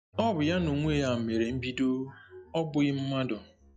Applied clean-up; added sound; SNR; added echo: classical method log-MMSE.